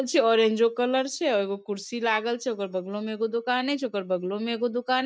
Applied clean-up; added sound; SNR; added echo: neural mask model DeepFilterNet 3.